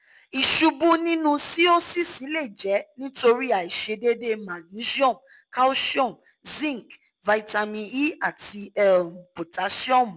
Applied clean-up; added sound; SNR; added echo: none; none; none; none.